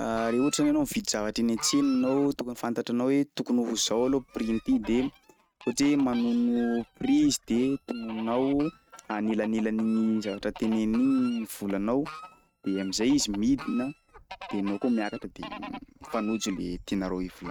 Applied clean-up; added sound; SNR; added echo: neural mask model RNNoise.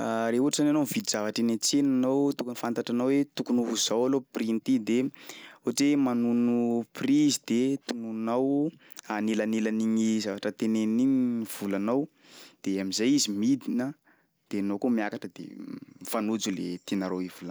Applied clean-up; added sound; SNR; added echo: none; none; none; none.